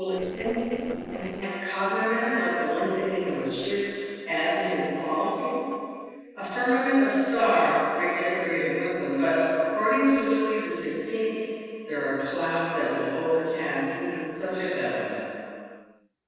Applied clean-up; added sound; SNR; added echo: neural separator model SepFormer DNS4.